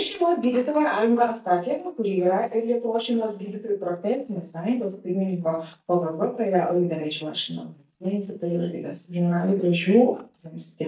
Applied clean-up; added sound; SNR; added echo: neural mask model DeepFilterNet 3.